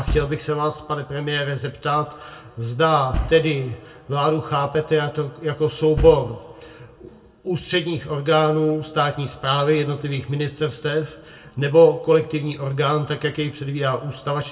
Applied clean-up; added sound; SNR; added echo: none; Bass drum; 8 dB; reverberation time 0.2 s.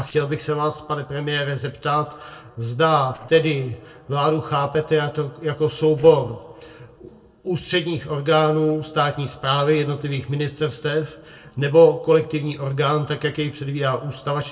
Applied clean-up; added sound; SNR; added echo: neural separator model SepFormer DNS4.